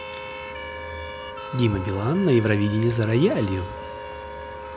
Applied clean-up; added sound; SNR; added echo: none; Wind instrument, woodwind instrument + Siren; 11 dB; none.